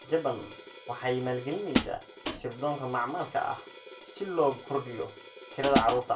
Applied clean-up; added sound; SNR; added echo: none; Hi-hat; 4 dB; reverberation time 0.3 s.